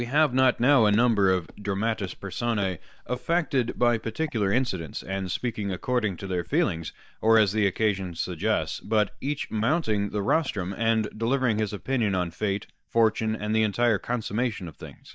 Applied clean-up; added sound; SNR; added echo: neural mask model DeepFilterNet 3.